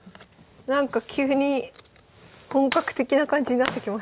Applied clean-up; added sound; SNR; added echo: none; none; none; none.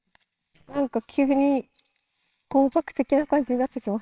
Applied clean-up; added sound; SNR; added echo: neural separator model SepFormer WHAMR!.